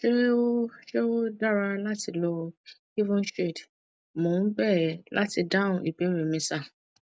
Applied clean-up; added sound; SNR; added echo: none; none; none; none.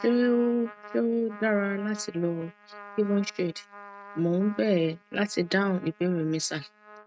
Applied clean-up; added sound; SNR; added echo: neural mask model RNNoise.